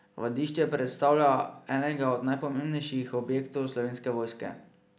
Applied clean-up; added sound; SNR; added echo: none; none; none; none.